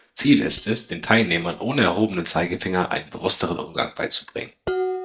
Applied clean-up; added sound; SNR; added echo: neural mask model DeepFilterNet 3.